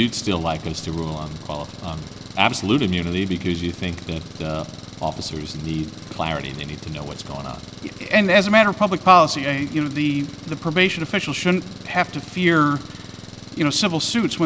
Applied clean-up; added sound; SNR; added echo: none; Engine; 16 dB; none.